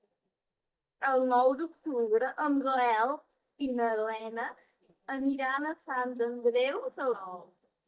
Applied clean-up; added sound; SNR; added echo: neural mask model DeepFilterNet 3.